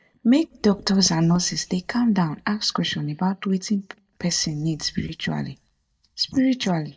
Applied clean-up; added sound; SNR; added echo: neural mask model DeepFilterNet 3.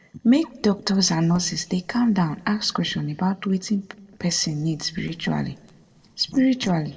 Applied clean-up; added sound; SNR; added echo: neural separator model SepFormer DNS4.